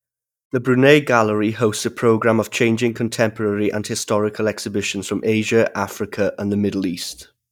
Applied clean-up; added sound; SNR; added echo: neural mask model DeepFilterNet 3.